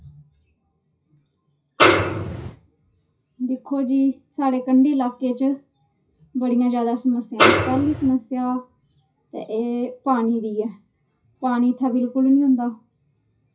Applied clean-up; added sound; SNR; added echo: classical method WPE with log-MMSE.